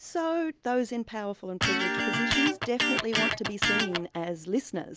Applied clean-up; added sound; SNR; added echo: none; Electric guitar; -3 dB; none.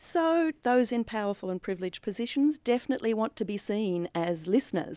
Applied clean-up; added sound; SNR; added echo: none; none; none; none.